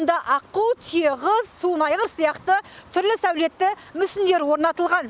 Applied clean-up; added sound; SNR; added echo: none; none; none; none.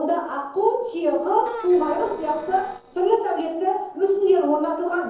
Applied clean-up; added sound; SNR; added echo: neural separator model SepFormer DNS4.